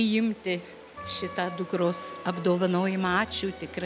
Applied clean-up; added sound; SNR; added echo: none; Wind instrument, woodwind instrument; 15 dB; none.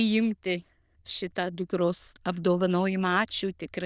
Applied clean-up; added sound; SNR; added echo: neural diffusion model UNIVERSE++.